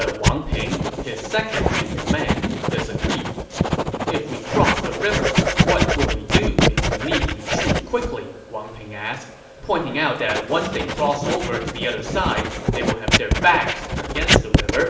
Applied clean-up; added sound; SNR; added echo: none; Writing; -3 dB; reverberation time 0.8 s.